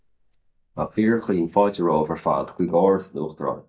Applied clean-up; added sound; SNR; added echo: neural mask model DeepFilterNet 3.